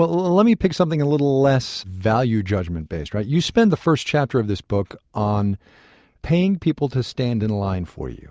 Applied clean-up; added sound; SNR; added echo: none; none; none; none.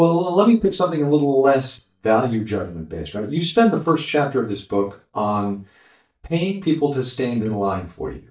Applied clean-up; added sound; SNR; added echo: neural mask model DeepFilterNet 3.